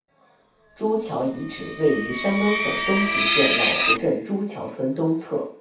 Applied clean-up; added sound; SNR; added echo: none; Screech; 0 dB; reverberation time 0.7 s.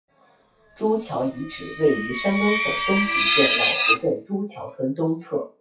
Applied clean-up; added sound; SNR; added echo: classical method WPE with log-MMSE.